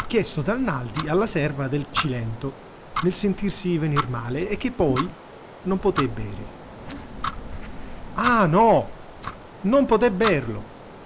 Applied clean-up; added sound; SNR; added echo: neural mask model Resemble Enhance denoiser.